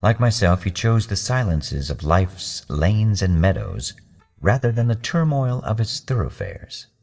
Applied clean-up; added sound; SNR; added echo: neural mask model DeepFilterNet 3.